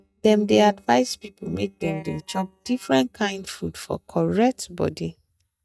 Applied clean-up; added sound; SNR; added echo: neural mask model DeepFilterNet 3.